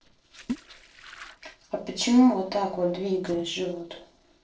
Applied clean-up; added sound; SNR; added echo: neural separator model SepFormer DNS4.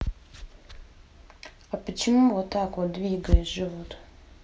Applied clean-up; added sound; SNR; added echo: none; none; none; none.